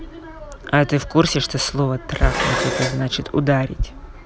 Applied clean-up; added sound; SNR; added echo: none; Dishes, pots, and pans; 6 dB; none.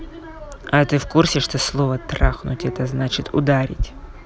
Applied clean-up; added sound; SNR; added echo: none; none; none; none.